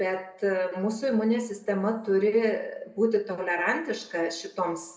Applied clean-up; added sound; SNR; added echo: none; none; none; reverberation time 0.7 s.